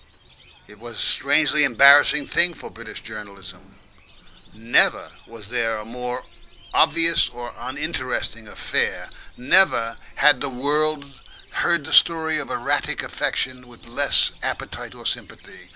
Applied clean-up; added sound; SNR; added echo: none; Bird + Sliding door; 20 dB; none.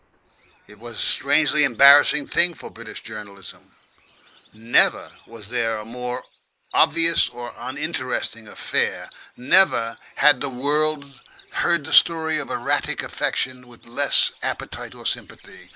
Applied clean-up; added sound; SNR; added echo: neural mask model Resemble Enhance denoiser.